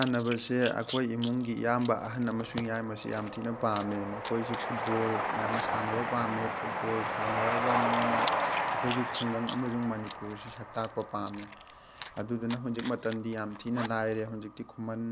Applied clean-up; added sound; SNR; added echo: none; Train + Coin (dropping) / Zipper (clothing); 1 dB; none.